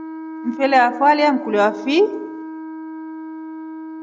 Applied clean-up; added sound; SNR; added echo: none; Wind instrument, woodwind instrument; 11 dB; none.